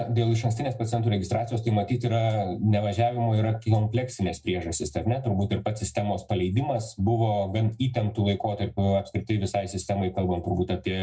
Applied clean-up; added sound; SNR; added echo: none; none; none; reverberation time 0.2 s.